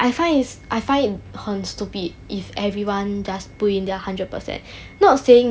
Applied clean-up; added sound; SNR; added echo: none; none; none; none.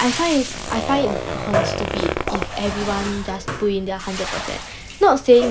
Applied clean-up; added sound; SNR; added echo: none; Bathtub (filling or washing) + Zipper (clothing); 5 dB; none.